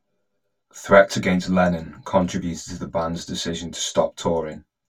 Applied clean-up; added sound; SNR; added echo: none; none; none; reverberation time 0.1 s.